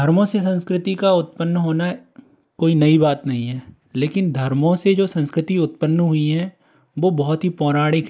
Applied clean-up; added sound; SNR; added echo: neural mask model Resemble Enhance denoiser.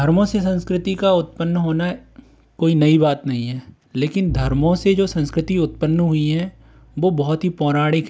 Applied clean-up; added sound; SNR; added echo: none; Bowed string instrument; 17 dB; none.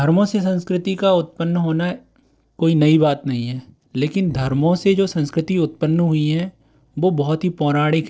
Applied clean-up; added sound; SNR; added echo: neural separator model SepFormer DNS4.